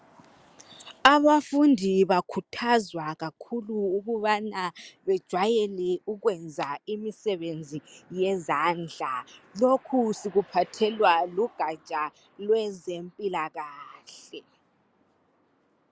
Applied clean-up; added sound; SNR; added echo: none; none; none; none.